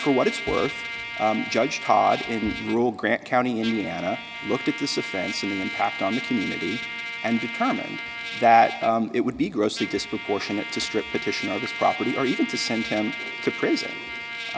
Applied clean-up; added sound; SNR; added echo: none; Trumpet; 8 dB; none.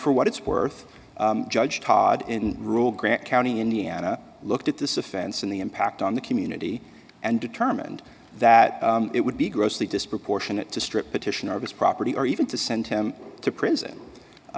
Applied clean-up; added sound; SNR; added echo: none; none; none; none.